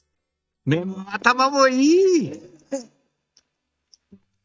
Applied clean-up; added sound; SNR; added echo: neural mask model DeepFilterNet 3.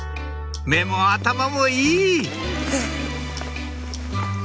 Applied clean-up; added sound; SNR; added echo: none; Bowed string instrument; 16 dB; none.